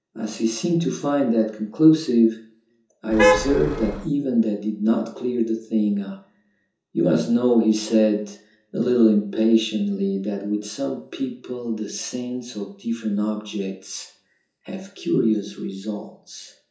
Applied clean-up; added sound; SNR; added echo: none; Traffic noise, roadway noise / Vehicle horn, car horn, honking; -2 dB; reverberation time 0.6 s.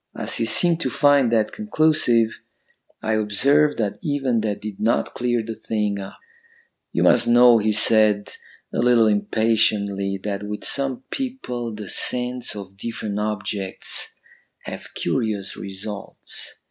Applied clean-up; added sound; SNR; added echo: none; none; none; none.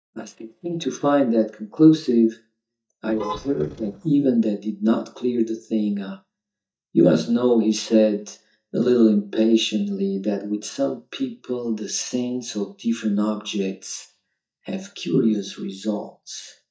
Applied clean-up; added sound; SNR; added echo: neural mask model DeepFilterNet 3.